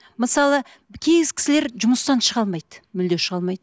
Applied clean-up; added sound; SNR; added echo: none; none; none; none.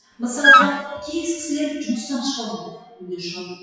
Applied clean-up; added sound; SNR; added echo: classical method WPE with log-MMSE.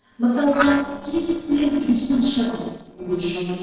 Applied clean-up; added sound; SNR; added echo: neural separator model SepFormer DNS4.